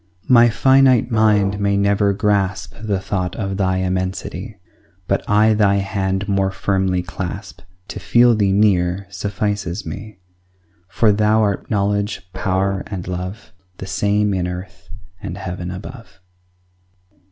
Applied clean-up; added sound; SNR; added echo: none; Musical instrument; 19 dB; none.